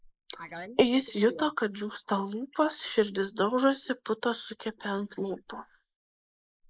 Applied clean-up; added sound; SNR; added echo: neural mask model Resemble Enhance denoiser.